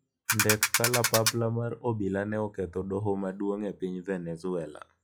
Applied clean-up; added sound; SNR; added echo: classical method log-MMSE.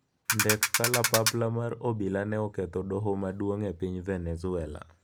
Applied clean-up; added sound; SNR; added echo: none; Ratchet, pawl; -3 dB; none.